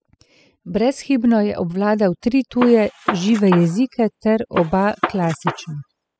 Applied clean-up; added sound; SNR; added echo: classical method spectral subtraction.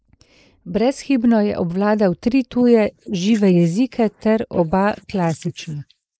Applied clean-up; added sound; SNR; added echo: neural mask model Resemble Enhance denoiser.